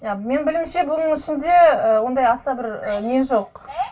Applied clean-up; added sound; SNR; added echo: none; none; none; reverberation time 0.2 s.